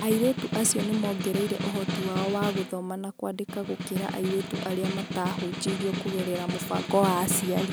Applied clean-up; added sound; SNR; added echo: none; Snare drum; 4 dB; none.